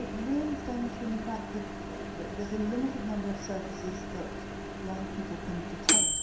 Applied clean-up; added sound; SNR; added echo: none; Microwave oven; -3 dB; reverberation time 0.7 s.